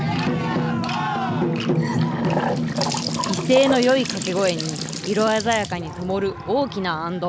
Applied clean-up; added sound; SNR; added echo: none; Trickle, dribble / Bathtub (filling or washing) / Sink (filling or washing) / Gurgling; 9 dB; none.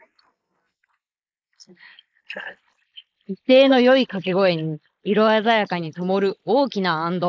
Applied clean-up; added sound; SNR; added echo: neural mask model Resemble Enhance denoiser.